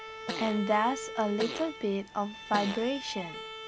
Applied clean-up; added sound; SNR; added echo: none; Bowed string instrument + Fart; 8 dB; none.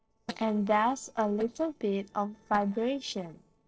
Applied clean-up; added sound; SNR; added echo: neural separator model SepFormer DNS4.